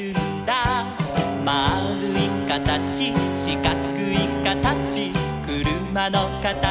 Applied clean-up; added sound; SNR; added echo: none; Brass instrument; 5 dB; none.